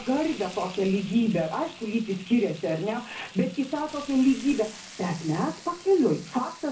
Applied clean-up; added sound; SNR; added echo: none; Frying (food); 18 dB; reverberation time 0.4 s.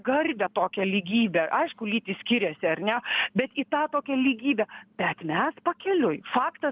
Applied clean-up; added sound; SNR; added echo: none; none; none; none.